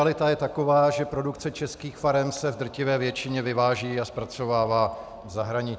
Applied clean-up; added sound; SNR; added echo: none; none; none; none.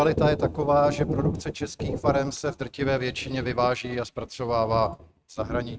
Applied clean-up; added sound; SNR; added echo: neural mask model RNNoise.